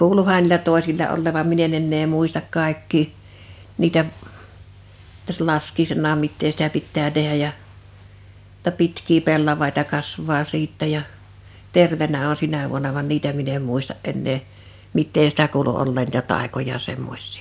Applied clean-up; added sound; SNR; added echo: none; none; none; none.